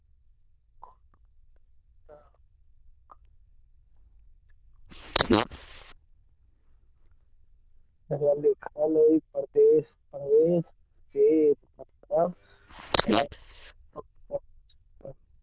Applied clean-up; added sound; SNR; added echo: neural diffusion model UNIVERSE++.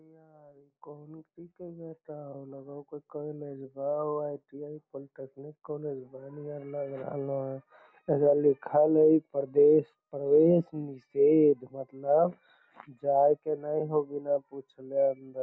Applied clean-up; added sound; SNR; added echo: none; none; none; none.